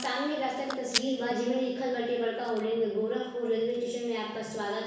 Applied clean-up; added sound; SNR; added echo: none; Packing tape, duct tape / Tearing; 12 dB; reverberation time 1.1 s.